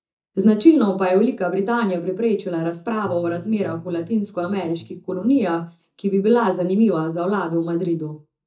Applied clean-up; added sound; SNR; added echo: neural mask model DeepFilterNet 3.